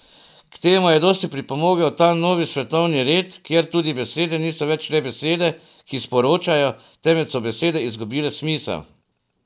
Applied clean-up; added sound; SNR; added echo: none; none; none; none.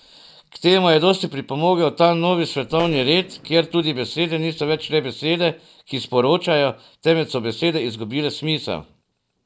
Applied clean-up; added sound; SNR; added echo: neural separator model SepFormer DNS4.